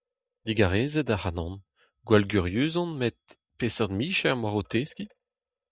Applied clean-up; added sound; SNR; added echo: neural mask model DeepFilterNet 3.